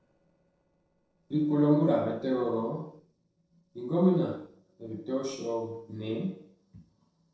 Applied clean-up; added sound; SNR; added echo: neural separator model SepFormer DNS4.